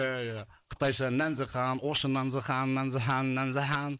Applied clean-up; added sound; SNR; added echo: neural mask model Resemble Enhance denoiser.